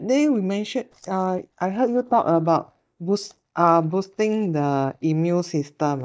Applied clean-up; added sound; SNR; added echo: neural mask model DeepFilterNet 3.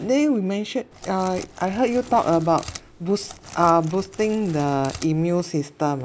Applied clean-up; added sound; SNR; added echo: none; Crackle; 18 dB; none.